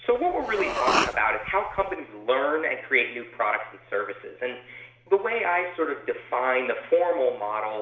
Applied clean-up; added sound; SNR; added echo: none; Respiratory sounds; 3 dB; reverberation time 1.0 s.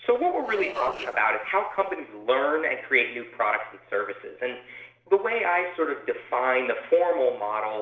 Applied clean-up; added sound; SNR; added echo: neural separator model SepFormer DNS4.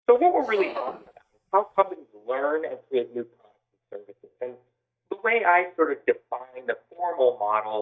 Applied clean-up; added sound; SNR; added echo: neural mask model DeepFilterNet 3.